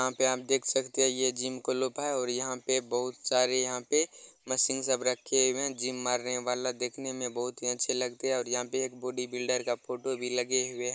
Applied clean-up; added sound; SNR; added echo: none; none; none; none.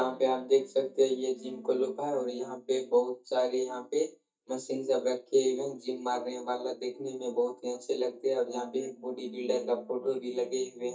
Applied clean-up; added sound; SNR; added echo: neural mask model DeepFilterNet 3.